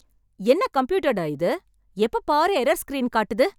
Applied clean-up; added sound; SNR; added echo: none; none; none; none.